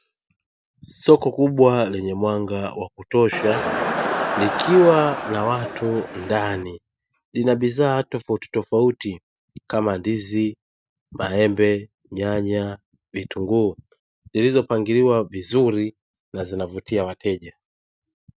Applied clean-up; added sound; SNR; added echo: none; Crowd; 4 dB; none.